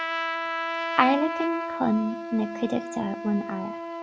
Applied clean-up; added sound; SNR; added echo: none; Trumpet; 4 dB; none.